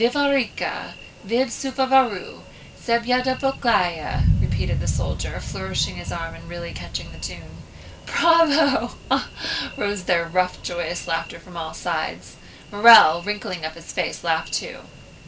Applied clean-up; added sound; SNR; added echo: none; Thunder; 7 dB; reverberation time 0.2 s.